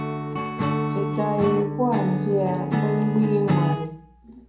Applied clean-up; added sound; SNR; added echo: none; Acoustic guitar / Strum; 0 dB; reverberation time 0.6 s.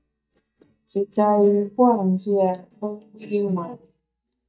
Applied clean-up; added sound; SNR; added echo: neural mask model DeepFilterNet 3.